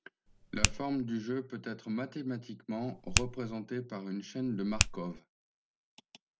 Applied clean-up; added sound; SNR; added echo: none; Finger snapping; -4 dB; none.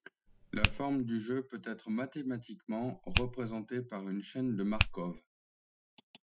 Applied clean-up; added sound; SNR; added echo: classical method Wiener filter.